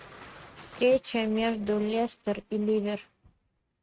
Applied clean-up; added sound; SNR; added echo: neural mask model RNNoise.